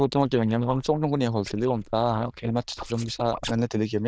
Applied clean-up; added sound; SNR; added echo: neural diffusion model UNIVERSE++.